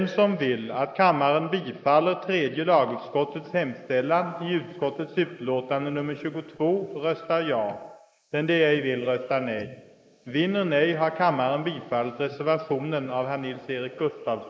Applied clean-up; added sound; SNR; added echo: neural mask model Resemble Enhance denoiser.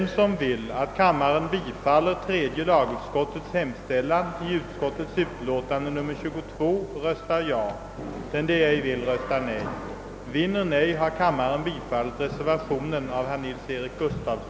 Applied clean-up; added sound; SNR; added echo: none; none; none; none.